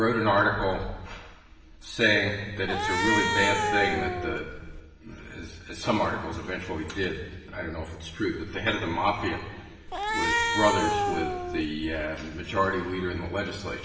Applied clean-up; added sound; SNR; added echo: none; Cat; 0 dB; reverberation time 1.3 s.